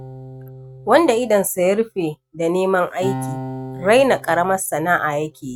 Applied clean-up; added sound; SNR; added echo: neural mask model RNNoise.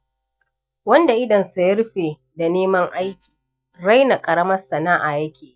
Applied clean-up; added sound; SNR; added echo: neural mask model DeepFilterNet 3.